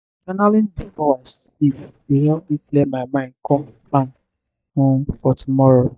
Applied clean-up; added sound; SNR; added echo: neural mask model DeepFilterNet 3.